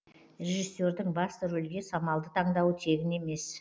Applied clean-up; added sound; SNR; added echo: none; none; none; none.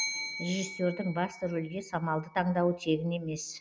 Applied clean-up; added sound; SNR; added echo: none; Bell; 11 dB; none.